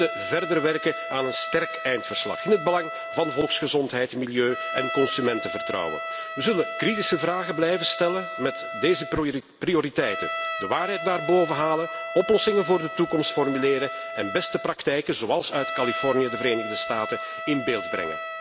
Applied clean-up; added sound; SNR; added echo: none; Trumpet; 7 dB; none.